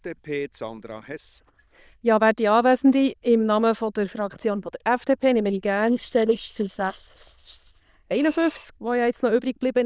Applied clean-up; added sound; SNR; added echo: neural diffusion model UNIVERSE++.